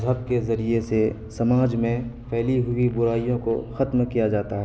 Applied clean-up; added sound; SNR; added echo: none; none; none; none.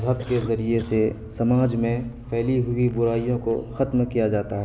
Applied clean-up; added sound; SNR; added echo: none; Cough; 18 dB; none.